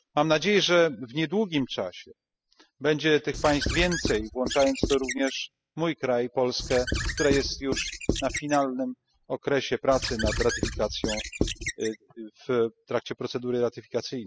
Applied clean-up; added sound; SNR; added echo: classical method spectral subtraction.